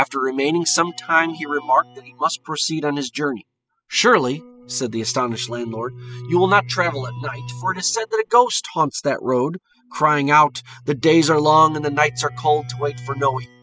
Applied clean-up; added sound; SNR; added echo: classical method spectral subtraction.